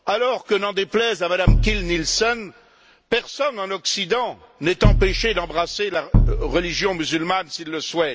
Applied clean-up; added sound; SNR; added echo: none; Bass drum; -3 dB; none.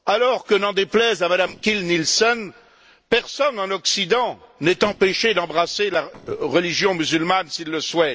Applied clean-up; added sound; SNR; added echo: neural separator model SepFormer DNS4.